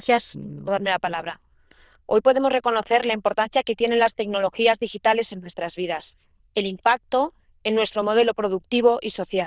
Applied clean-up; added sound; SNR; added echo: neural diffusion model UNIVERSE++.